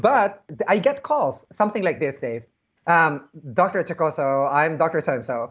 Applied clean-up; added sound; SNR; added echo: none; none; none; none.